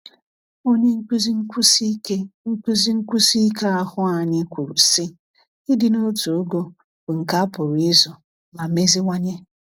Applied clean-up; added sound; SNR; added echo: none; none; none; none.